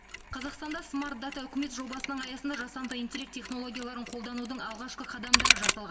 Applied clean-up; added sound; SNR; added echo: none; Mechanisms; -3 dB; reverberation time 1.6 s.